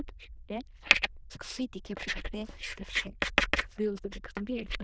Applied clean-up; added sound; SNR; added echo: neural diffusion model UNIVERSE++.